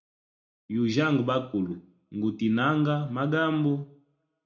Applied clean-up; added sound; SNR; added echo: none; none; none; reverberation time 0.4 s.